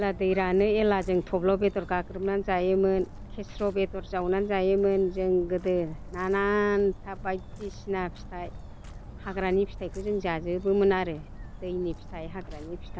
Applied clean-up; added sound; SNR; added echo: none; Walk, footsteps; 13 dB; none.